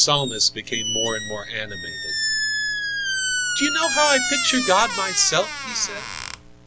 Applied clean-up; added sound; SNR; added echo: none; Squeak; 2 dB; none.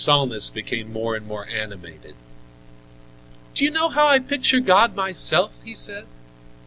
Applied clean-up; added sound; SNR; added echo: none; none; none; none.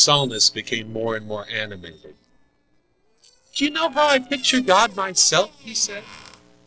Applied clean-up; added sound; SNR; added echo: neural separator model SepFormer DNS4.